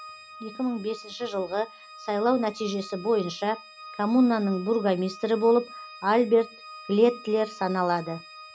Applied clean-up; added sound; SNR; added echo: none; Organ; 18 dB; none.